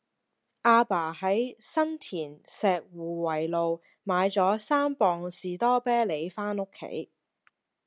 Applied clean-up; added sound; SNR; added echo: none; none; none; none.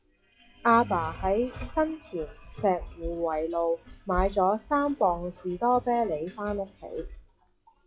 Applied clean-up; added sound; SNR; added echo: classical method WPE with log-MMSE.